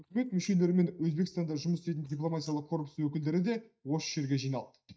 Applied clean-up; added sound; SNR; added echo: neural mask model DeepFilterNet 3.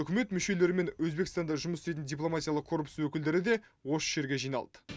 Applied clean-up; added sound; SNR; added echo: none; none; none; none.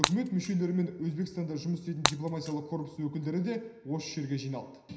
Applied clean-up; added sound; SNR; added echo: none; Shatter; 4 dB; reverberation time 0.9 s.